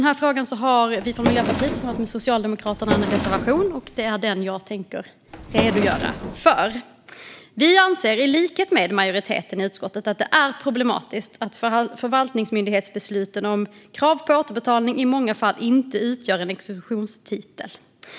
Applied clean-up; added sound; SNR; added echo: none; Drawer open or close; 4 dB; none.